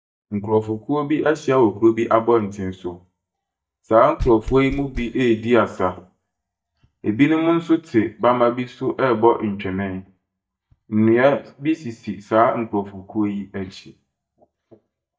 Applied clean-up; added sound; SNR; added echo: neural mask model DeepFilterNet 3.